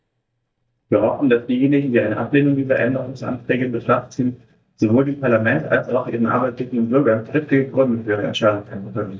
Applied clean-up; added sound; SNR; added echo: neural mask model DeepFilterNet 3.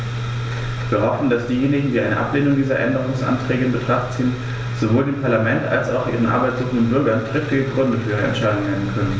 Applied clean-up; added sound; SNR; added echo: none; none; none; none.